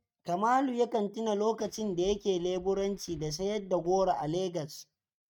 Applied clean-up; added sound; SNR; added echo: neural mask model RNNoise.